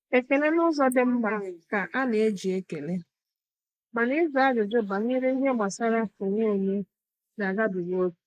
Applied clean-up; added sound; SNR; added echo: neural mask model Resemble Enhance denoiser.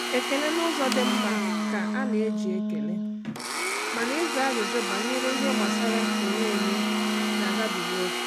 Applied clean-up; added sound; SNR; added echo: none; Domestic sounds, home sounds + Wind instrument, woodwind instrument; -4 dB; none.